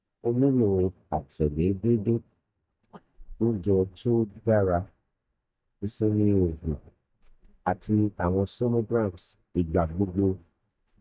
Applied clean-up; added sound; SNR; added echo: neural mask model DeepFilterNet 3.